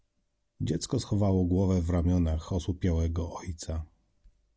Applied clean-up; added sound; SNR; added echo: none; none; none; none.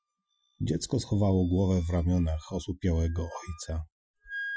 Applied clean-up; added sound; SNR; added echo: classical method Wiener filter.